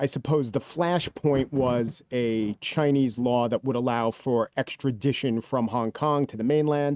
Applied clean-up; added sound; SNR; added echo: neural mask model RNNoise.